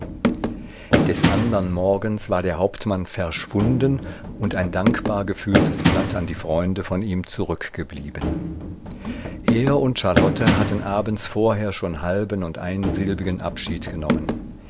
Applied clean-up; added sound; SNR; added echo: none; Run; 1 dB; none.